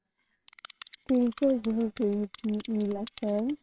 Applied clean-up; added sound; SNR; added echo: neural separator model SepFormer WHAMR!.